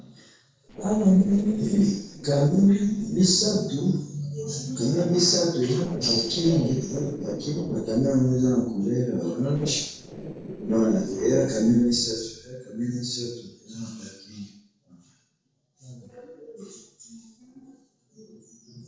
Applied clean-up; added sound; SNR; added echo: neural separator model SepFormer DNS4.